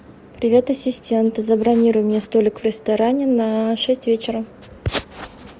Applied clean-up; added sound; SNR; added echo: none; none; none; none.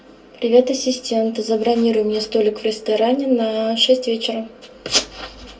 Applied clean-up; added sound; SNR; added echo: none; none; none; reverberation time 0.2 s.